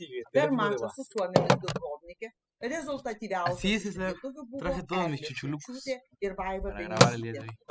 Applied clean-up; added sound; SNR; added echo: classical method spectral subtraction.